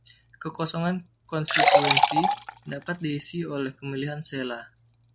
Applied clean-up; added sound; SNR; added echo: none; Liquid; -5 dB; none.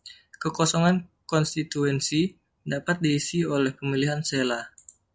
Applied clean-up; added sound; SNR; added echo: none; none; none; none.